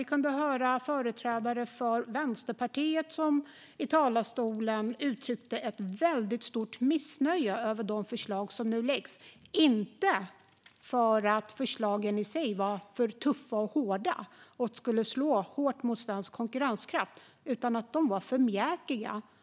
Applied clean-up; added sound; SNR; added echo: none; Bell; 11 dB; none.